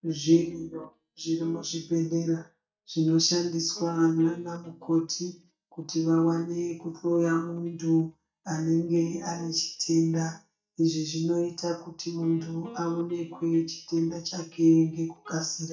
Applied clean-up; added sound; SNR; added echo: neural mask model DeepFilterNet 3.